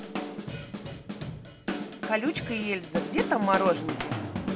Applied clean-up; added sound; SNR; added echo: none; Drum / Drum kit; 3 dB; none.